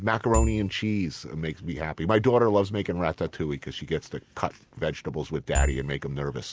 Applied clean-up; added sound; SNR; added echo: none; Marimba, xylophone / Wood; -2 dB; none.